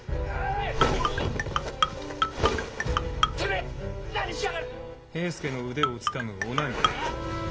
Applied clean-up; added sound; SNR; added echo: none; Marimba, xylophone; 0 dB; reverberation time 2.3 s.